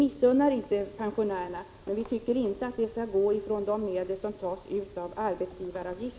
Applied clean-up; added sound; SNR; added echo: none; none; none; none.